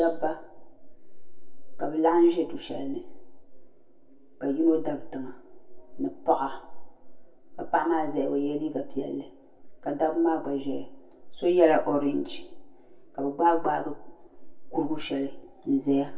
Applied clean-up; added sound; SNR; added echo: none; none; none; reverberation time 0.2 s.